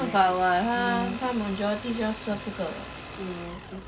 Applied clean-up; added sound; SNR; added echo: none; Domestic sounds, home sounds; 13 dB; none.